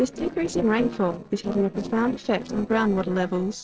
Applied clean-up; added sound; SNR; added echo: neural separator model SepFormer DNS4.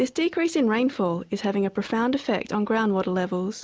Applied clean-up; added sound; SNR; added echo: none; none; none; none.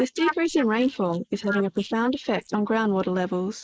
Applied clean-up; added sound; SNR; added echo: neural mask model Resemble Enhance denoiser.